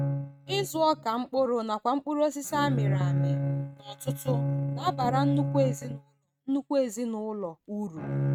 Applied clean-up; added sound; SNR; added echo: neural mask model RNNoise.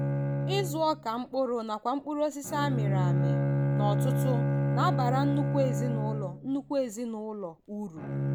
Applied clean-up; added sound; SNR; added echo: none; Bowed string instrument; -2 dB; none.